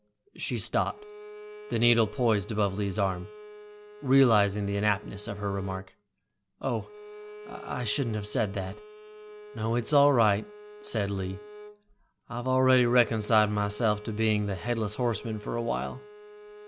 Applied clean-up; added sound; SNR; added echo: none; Bowed string instrument; 18 dB; none.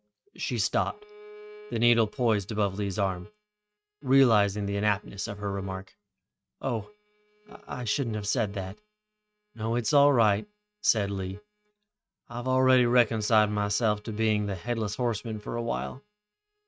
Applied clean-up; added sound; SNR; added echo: neural mask model RNNoise.